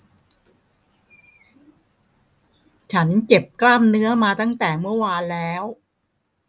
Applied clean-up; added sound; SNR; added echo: none; none; none; none.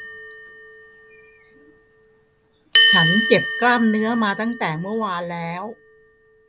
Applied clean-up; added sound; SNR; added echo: none; Bell; 1 dB; none.